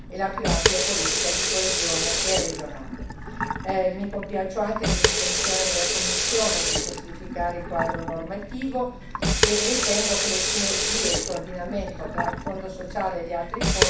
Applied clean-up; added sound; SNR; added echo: none; Sink (filling or washing) / Water tap, faucet; -4 dB; reverberation time 0.7 s.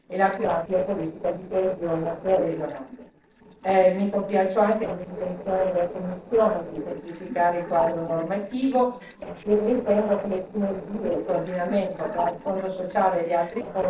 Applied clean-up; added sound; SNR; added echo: neural separator model SepFormer DNS4.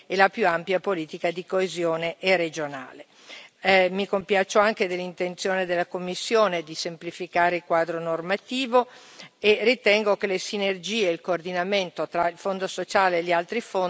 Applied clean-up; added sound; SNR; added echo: none; none; none; none.